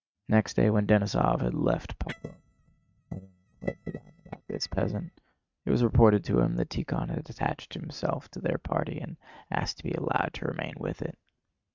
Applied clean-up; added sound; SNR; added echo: neural mask model RNNoise.